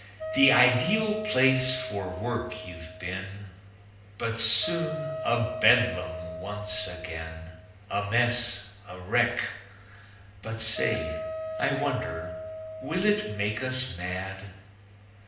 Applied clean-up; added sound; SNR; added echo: none; Wind instrument, woodwind instrument; 7 dB; reverberation time 0.8 s.